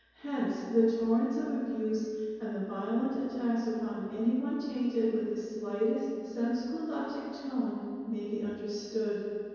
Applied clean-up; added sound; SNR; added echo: none; none; none; reverberation time 2.2 s.